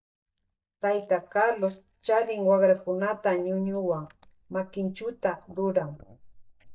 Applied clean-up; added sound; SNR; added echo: neural mask model DeepFilterNet 3.